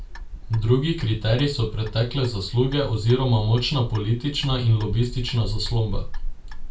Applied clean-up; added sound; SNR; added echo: none; Clock; 8 dB; reverberation time 0.3 s.